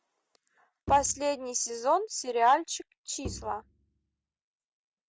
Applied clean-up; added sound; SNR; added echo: none; Bowed string instrument; 14 dB; none.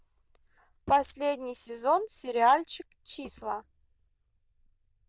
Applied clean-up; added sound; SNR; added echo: neural diffusion model UNIVERSE++.